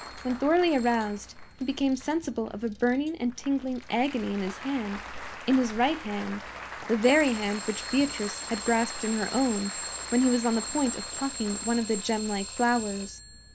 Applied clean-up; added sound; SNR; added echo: none; Applause + Alarm / Clock; 10 dB; none.